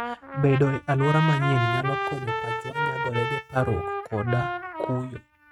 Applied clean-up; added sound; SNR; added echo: neural mask model RNNoise.